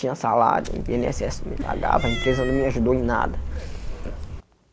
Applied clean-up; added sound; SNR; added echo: none; Cat; 4 dB; none.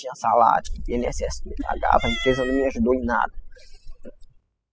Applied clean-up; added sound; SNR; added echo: classical method spectral subtraction.